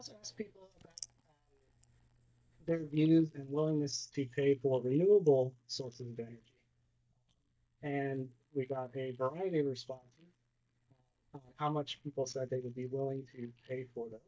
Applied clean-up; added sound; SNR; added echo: neural mask model DeepFilterNet 3.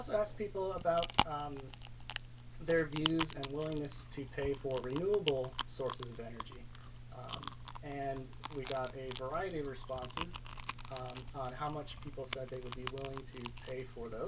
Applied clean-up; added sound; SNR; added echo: none; Chewing, mastication; -1 dB; reverberation time 0.1 s.